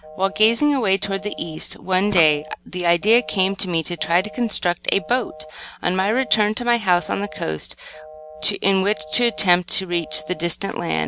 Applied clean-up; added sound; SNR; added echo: none; Telephone; 18 dB; none.